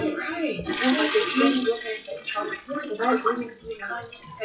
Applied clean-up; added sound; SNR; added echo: classical method WPE with log-MMSE.